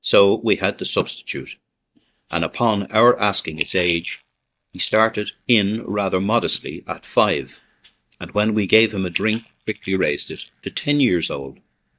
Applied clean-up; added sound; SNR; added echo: neural mask model DeepFilterNet 3.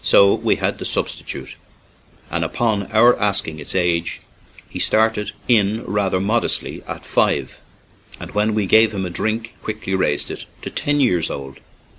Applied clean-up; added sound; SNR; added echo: none; none; none; none.